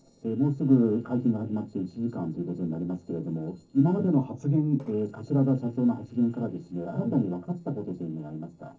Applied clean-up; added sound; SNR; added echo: neural separator model SepFormer DNS4.